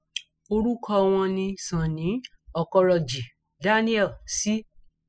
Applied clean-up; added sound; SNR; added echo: classical method spectral subtraction.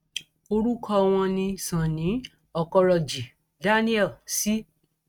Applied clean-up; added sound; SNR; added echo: neural mask model RNNoise.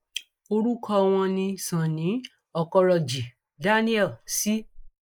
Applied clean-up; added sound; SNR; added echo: neural mask model Resemble Enhance denoiser.